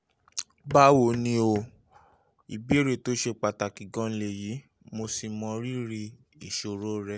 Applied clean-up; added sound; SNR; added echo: none; Hammer; 18 dB; none.